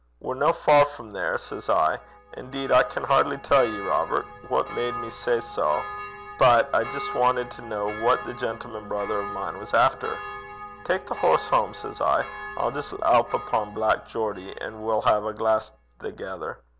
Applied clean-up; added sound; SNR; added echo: none; Church bell; 14 dB; none.